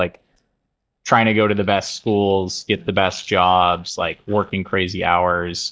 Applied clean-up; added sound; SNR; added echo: neural mask model DeepFilterNet 3.